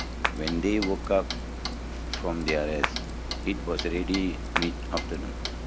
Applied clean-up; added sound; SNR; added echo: none; Clapping + Clock; 1 dB; none.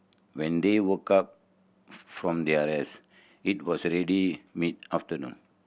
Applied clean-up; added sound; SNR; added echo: none; none; none; none.